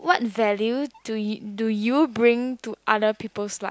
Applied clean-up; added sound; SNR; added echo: none; none; none; none.